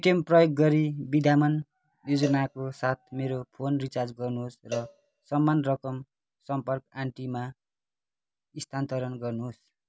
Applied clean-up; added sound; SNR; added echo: none; Cowbell; 16 dB; none.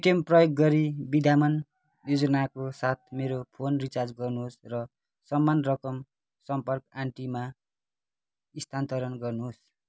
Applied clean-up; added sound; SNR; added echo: none; none; none; none.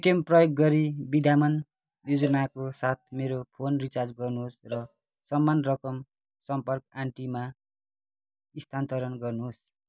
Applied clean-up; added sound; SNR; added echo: neural mask model DeepFilterNet 3.